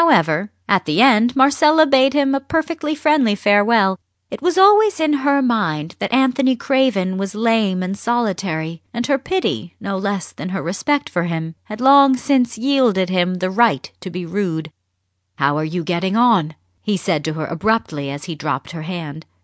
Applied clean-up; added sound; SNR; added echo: none; none; none; none.